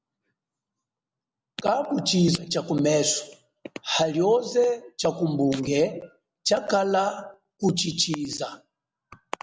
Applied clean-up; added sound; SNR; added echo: none; none; none; none.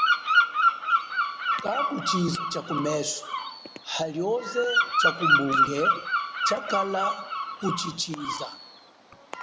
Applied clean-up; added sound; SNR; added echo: none; Bird vocalization, bird call, bird song; -5 dB; none.